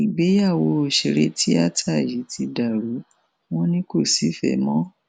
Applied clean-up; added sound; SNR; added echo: none; none; none; none.